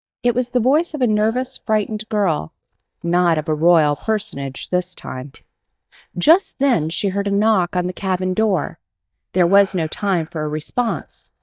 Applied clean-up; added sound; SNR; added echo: neural mask model DeepFilterNet 3.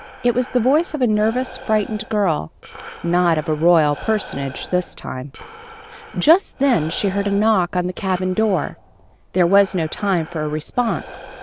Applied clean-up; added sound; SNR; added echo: none; Breathing; 18 dB; none.